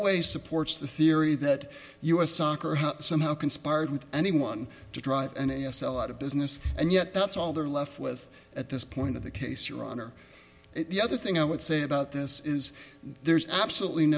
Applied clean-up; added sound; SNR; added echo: none; none; none; none.